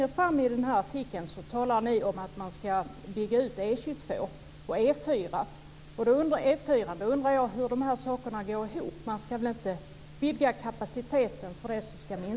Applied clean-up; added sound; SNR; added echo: none; none; none; none.